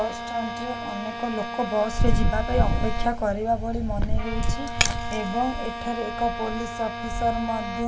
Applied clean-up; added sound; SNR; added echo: none; Bowed string instrument; 9 dB; reverberation time 2.1 s.